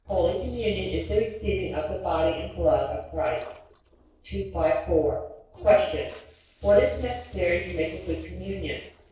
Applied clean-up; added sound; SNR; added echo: neural separator model SepFormer DNS4.